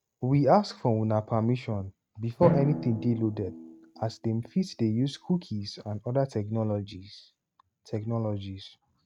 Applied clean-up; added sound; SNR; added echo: neural mask model RNNoise.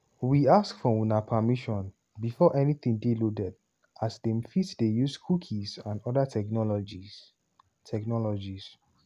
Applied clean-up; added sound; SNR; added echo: none; none; none; none.